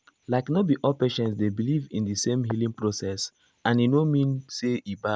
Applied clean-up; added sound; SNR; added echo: none; none; none; none.